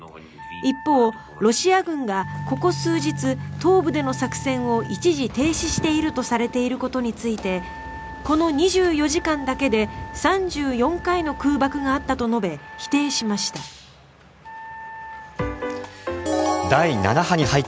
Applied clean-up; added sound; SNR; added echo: none; Wind instrument, woodwind instrument; 18 dB; none.